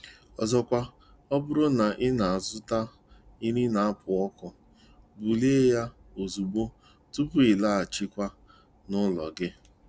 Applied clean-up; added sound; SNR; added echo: none; none; none; none.